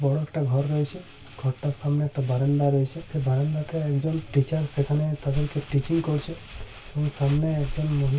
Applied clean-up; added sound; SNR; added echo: none; Crumpling, crinkling; 14 dB; reverberation time 0.2 s.